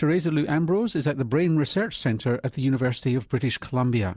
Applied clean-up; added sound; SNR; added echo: none; none; none; none.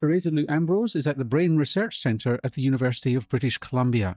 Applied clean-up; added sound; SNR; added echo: neural mask model DeepFilterNet 3.